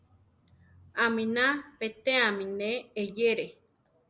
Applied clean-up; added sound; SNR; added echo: none; none; none; none.